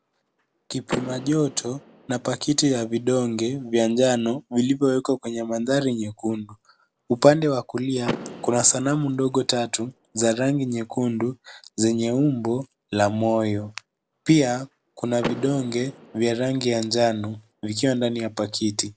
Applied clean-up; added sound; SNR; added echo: none; Door / Car; 17 dB; none.